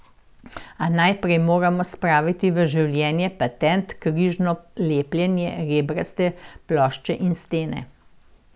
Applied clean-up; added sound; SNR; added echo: none; none; none; none.